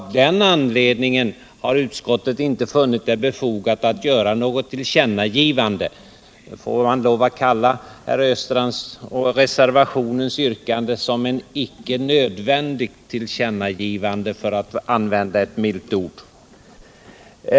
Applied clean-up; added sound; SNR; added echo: none; none; none; none.